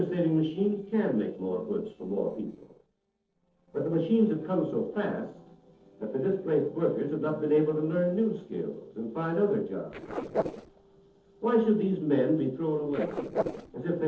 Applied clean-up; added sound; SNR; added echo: neural separator model SepFormer DNS4.